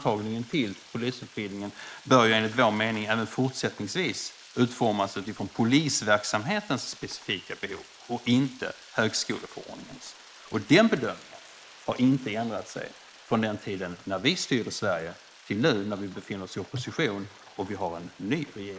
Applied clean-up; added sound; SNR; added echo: neural mask model Resemble Enhance denoiser.